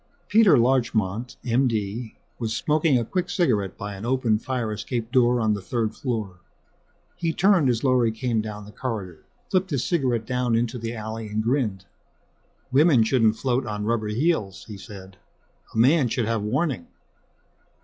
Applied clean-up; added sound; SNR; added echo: classical method log-MMSE.